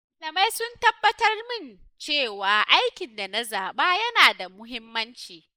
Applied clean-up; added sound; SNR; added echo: neural mask model Resemble Enhance denoiser.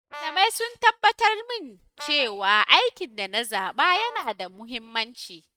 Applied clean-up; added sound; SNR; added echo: neural mask model RNNoise.